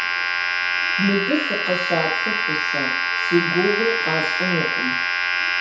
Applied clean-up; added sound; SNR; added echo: none; Domestic sounds, home sounds; -3 dB; reverberation time 0.6 s.